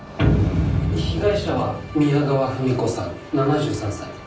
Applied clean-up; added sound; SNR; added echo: none; Train; 19 dB; reverberation time 0.6 s.